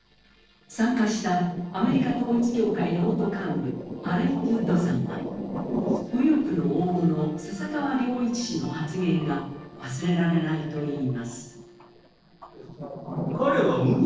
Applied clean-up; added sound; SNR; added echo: neural separator model SepFormer DNS4.